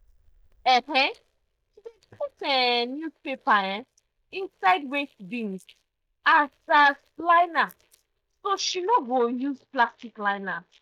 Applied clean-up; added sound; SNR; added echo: neural mask model DeepFilterNet 3.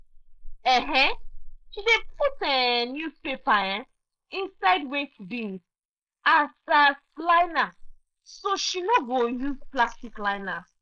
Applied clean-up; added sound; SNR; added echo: neural mask model Resemble Enhance denoiser.